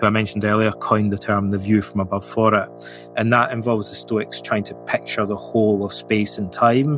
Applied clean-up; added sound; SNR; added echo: none; Wind instrument, woodwind instrument; 19 dB; none.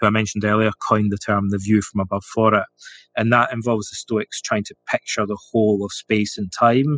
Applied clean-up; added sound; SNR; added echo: classical method spectral subtraction.